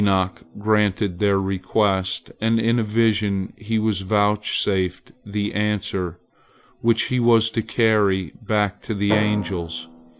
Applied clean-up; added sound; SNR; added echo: none; Drum; 18 dB; none.